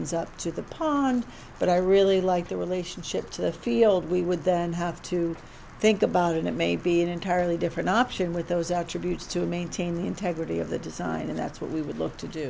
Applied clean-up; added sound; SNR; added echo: none; none; none; none.